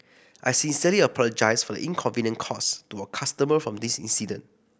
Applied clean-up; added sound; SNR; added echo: none; none; none; none.